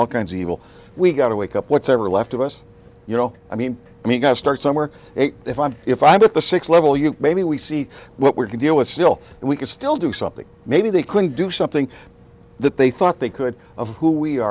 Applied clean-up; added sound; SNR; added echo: none; none; none; none.